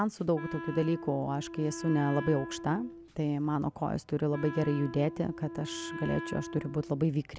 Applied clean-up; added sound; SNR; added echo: none; Wind instrument, woodwind instrument; 11 dB; none.